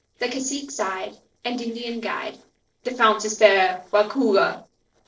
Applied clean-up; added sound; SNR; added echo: neural separator model SepFormer DNS4.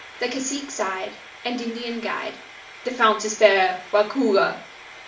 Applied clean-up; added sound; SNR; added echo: none; Frying (food); 18 dB; reverberation time 0.4 s.